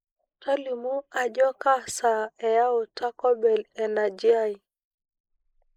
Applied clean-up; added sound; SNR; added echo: neural mask model Resemble Enhance denoiser.